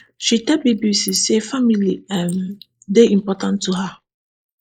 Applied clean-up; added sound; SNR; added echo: neural mask model Resemble Enhance denoiser.